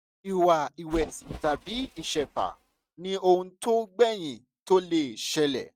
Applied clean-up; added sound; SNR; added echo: neural mask model RNNoise.